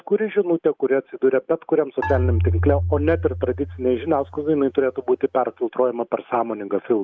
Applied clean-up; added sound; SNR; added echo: none; Marimba, xylophone; 4 dB; none.